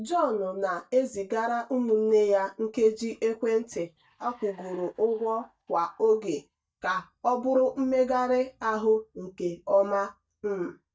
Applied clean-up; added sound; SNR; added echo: neural mask model DeepFilterNet 3.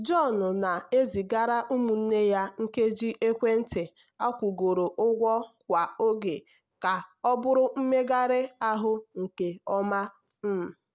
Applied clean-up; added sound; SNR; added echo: none; none; none; none.